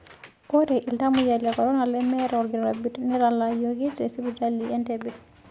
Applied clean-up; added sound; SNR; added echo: none; Printer; 19 dB; none.